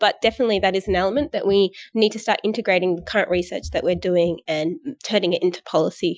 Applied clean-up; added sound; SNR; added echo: classical method Wiener filter.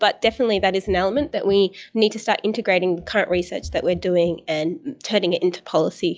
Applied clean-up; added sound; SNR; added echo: classical method log-MMSE.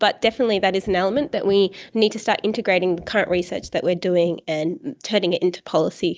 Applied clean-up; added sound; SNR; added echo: neural mask model DeepFilterNet 3.